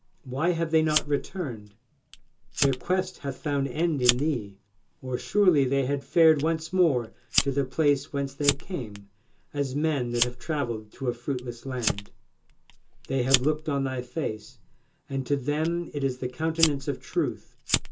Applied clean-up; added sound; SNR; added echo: none; Fire; 7 dB; reverberation time 0.2 s.